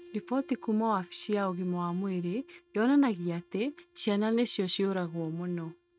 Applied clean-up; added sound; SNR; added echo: neural mask model RNNoise.